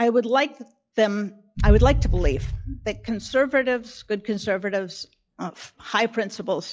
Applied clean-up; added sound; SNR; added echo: classical method log-MMSE.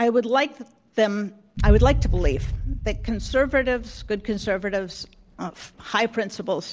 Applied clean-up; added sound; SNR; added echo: none; Boom; 2 dB; none.